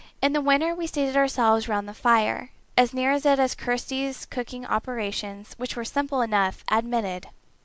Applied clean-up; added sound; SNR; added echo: none; none; none; none.